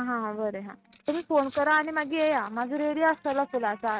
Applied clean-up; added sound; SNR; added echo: neural mask model RNNoise.